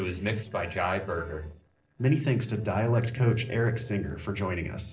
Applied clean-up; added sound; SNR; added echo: neural separator model SepFormer DNS4.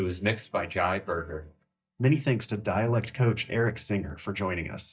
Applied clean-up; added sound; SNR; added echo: neural mask model DeepFilterNet 3.